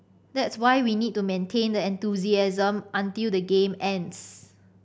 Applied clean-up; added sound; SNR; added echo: none; none; none; none.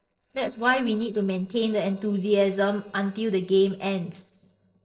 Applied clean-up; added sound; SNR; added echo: neural separator model SepFormer DNS4.